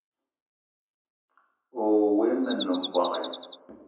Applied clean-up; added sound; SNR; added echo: none; Bird vocalization, bird call, bird song; 1 dB; reverberation time 0.9 s.